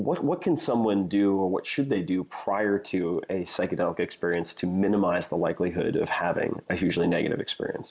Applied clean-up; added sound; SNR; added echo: neural mask model Resemble Enhance denoiser.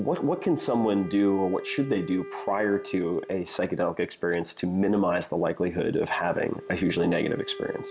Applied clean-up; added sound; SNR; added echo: none; Wind instrument, woodwind instrument; 16 dB; none.